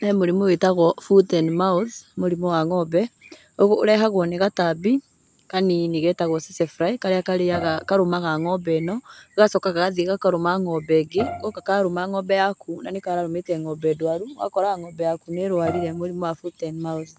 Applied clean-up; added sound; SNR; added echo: none; Bowed string instrument; 12 dB; none.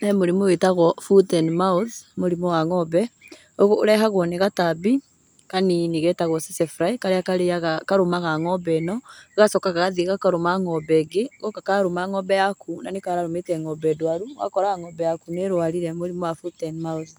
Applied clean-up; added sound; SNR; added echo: none; none; none; none.